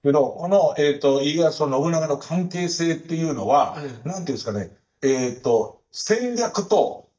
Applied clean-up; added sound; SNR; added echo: neural mask model DeepFilterNet 3.